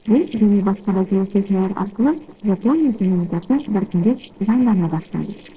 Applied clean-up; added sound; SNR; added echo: neural separator model SepFormer DNS4.